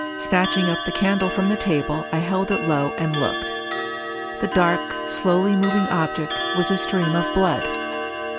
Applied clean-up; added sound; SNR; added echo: none; Clock; 5 dB; none.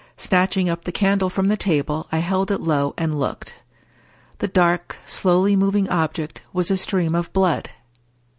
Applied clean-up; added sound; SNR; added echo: none; none; none; none.